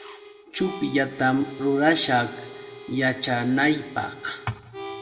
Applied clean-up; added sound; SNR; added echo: none; Harmonica; 15 dB; reverberation time 1.0 s.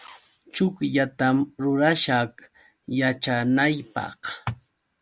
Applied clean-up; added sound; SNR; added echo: none; none; none; none.